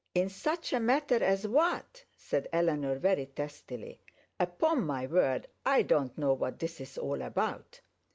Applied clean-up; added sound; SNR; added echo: none; none; none; none.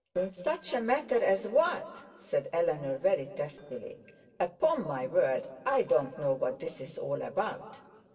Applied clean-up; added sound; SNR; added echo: neural separator model SepFormer DNS4.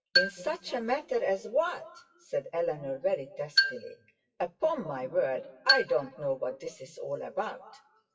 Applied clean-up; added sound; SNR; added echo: classical method WPE with log-MMSE.